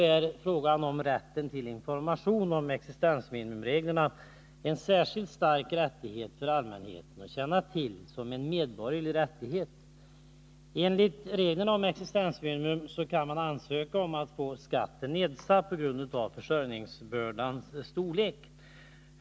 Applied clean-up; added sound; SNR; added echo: none; none; none; none.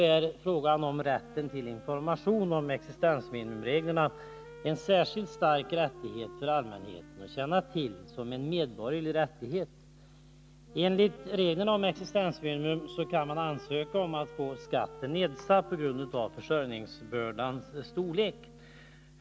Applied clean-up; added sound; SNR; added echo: none; Wind instrument, woodwind instrument; 19 dB; none.